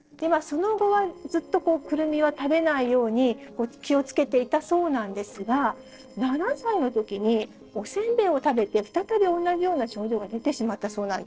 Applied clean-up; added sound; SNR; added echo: neural separator model SepFormer DNS4.